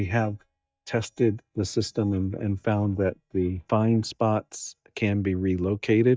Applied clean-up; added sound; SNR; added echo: neural mask model DeepFilterNet 3.